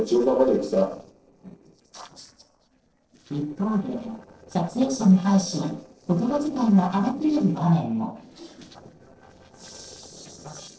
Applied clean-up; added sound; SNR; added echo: neural separator model SepFormer DNS4.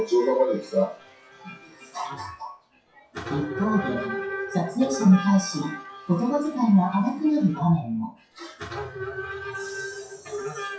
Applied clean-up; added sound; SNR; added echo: classical method WPE with log-MMSE.